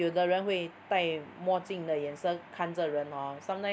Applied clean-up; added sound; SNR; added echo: none; none; none; none.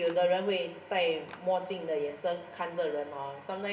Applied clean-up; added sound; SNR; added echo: none; Clapping; 19 dB; reverberation time 1.6 s.